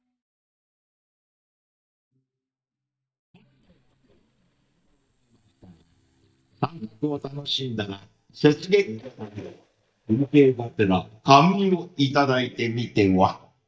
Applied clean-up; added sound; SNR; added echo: neural mask model DeepFilterNet 3.